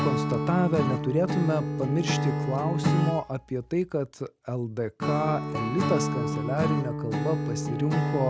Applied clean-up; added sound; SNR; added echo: none; Acoustic guitar / Strum; 0 dB; none.